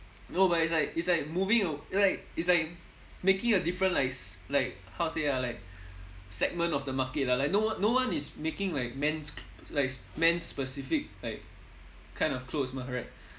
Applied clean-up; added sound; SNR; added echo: none; none; none; none.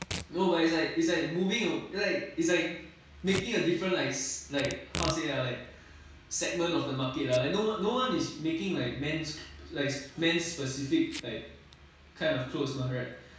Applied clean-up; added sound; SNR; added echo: none; Packing tape, duct tape / Tearing; 15 dB; reverberation time 0.6 s.